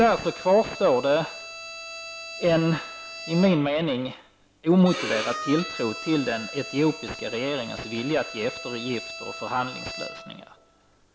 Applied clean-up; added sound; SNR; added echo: none; Bowed string instrument; 12 dB; none.